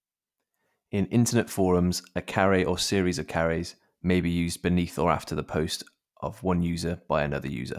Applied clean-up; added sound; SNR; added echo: none; none; none; none.